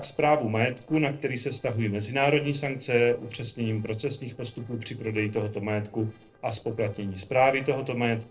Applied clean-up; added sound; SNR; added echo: neural separator model SepFormer DNS4.